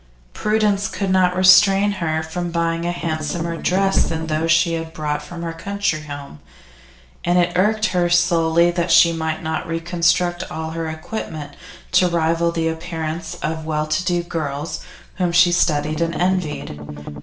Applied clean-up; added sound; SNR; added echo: none; Strum; 8 dB; reverberation time 0.4 s.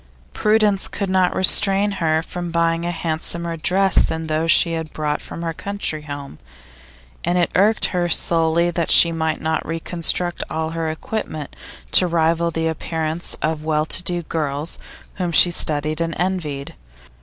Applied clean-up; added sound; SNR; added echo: none; none; none; none.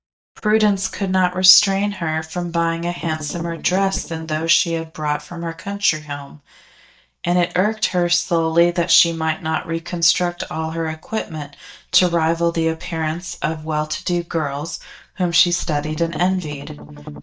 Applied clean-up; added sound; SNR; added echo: neural mask model DeepFilterNet 3.